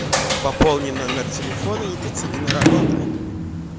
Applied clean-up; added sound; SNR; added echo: none; Sliding door / Slam; -3 dB; none.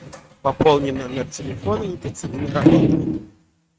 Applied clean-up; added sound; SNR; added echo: neural mask model RNNoise.